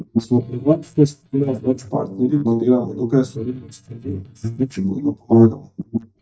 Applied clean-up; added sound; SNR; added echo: neural mask model DeepFilterNet 3.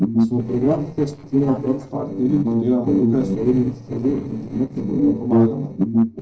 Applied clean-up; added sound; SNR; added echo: neural separator model SepFormer DNS4.